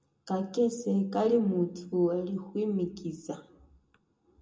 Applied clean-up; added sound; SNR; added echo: none; none; none; reverberation time 0.2 s.